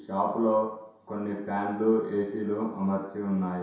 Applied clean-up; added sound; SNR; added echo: none; none; none; reverberation time 0.7 s.